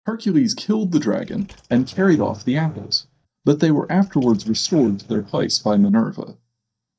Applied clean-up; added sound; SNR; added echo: neural mask model DeepFilterNet 3.